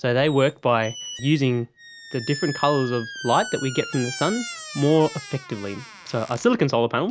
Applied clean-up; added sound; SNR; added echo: none; Squeak; 14 dB; none.